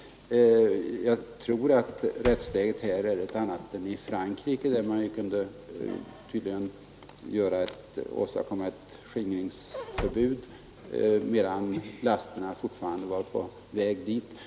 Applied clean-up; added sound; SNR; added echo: none; Slam / Wood; 14 dB; none.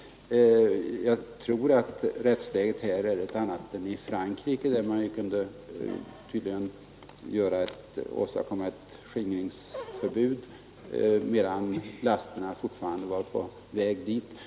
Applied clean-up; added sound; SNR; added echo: none; none; none; none.